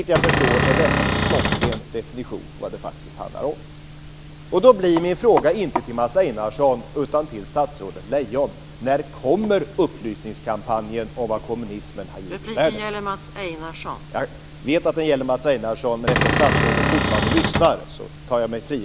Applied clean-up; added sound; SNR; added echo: none; Cupboard open or close / Door; -3 dB; none.